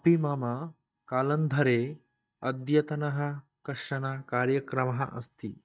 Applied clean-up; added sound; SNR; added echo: neural mask model DeepFilterNet 3.